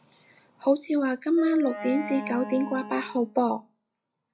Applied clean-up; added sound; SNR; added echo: classical method log-MMSE.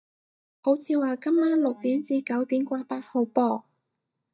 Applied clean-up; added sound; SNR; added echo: neural mask model DeepFilterNet 3.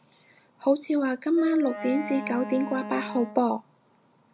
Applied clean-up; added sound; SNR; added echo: none; Wind instrument, woodwind instrument; 11 dB; none.